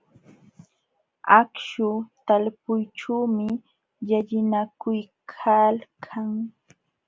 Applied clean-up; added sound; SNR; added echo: none; none; none; none.